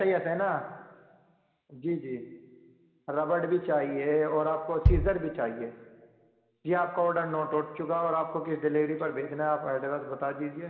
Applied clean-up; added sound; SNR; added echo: none; Bass drum; 0 dB; reverberation time 1.7 s.